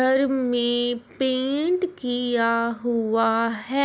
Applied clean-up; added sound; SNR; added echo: none; none; none; none.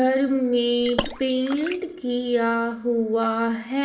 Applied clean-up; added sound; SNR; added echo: none; Water / Splash, splatter; 11 dB; reverberation time 0.9 s.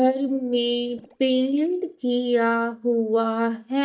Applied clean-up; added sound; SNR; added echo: neural mask model DeepFilterNet 3.